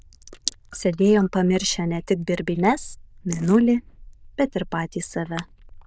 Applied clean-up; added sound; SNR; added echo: neural diffusion model UNIVERSE++.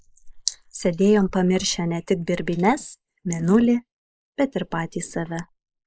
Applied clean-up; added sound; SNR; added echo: neural mask model Resemble Enhance denoiser.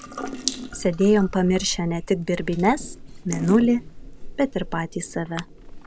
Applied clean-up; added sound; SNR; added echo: none; Drip / Sink (filling or washing) / Water tap, faucet; 11 dB; none.